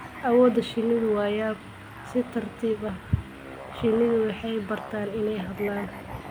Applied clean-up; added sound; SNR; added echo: none; Musical instrument; 16 dB; none.